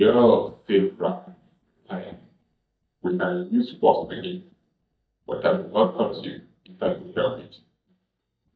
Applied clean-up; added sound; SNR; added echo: neural mask model DeepFilterNet 3.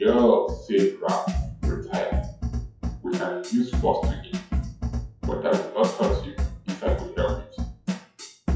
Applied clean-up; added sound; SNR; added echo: classical method WPE with log-MMSE.